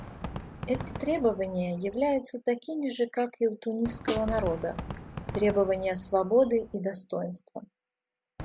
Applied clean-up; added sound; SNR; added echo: none; Snare drum + Fireworks; 11 dB; none.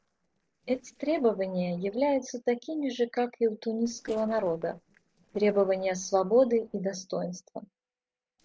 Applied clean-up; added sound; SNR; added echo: neural separator model SepFormer DNS4.